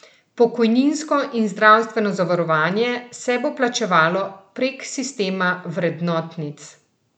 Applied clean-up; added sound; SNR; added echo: none; none; none; none.